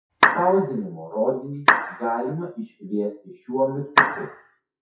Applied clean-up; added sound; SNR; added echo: classical method WPE with log-MMSE.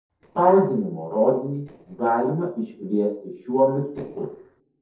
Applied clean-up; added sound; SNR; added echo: neural separator model SepFormer DNS4.